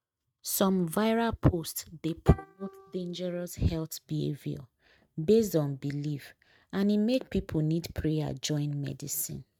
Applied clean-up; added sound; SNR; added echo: neural mask model RNNoise.